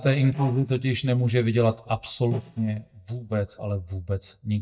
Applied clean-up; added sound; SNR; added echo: neural mask model DeepFilterNet 3.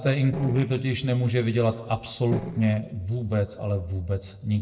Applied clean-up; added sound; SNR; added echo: neural separator model SepFormer DNS4.